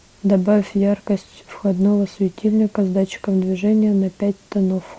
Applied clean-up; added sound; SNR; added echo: none; none; none; none.